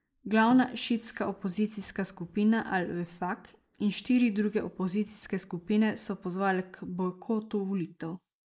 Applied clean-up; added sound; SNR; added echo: neural mask model Resemble Enhance denoiser.